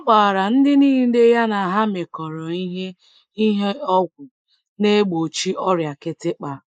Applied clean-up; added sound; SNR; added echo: neural mask model Resemble Enhance denoiser.